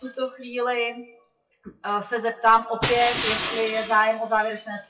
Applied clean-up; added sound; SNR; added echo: classical method WPE with log-MMSE.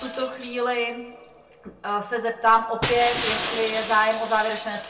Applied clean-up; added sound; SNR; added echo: none; Shatter; 9 dB; reverberation time 0.3 s.